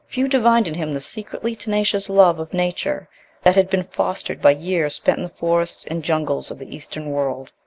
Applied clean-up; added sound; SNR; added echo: none; none; none; none.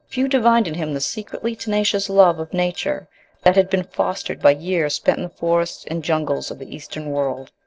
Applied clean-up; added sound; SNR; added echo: neural separator model SepFormer DNS4.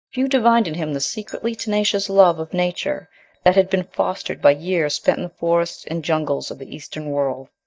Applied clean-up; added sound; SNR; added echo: neural mask model DeepFilterNet 3.